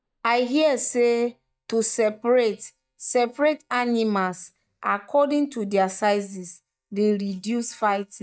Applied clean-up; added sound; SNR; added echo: neural mask model DeepFilterNet 3.